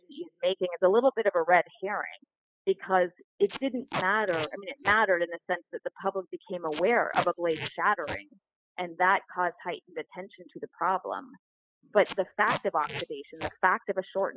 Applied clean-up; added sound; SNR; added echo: classical method spectral subtraction.